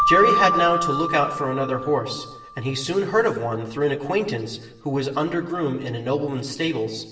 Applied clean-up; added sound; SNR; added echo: none; Keyboard (musical); 4 dB; reverberation time 1.0 s.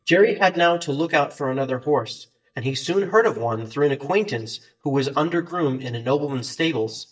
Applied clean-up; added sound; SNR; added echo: neural mask model DeepFilterNet 3.